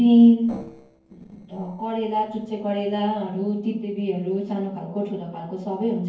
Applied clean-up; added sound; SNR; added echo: neural separator model SepFormer DNS4.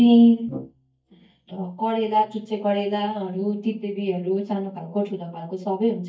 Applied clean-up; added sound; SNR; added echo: neural mask model DeepFilterNet 3.